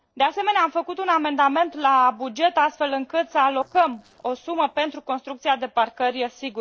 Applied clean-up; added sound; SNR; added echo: neural separator model SepFormer DNS4.